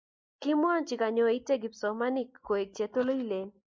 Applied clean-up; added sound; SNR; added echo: neural mask model Resemble Enhance denoiser.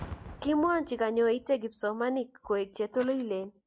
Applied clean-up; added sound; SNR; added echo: none; Boom; 19 dB; none.